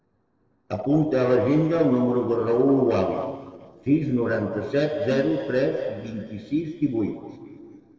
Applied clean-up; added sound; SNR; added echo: neural separator model SepFormer DNS4.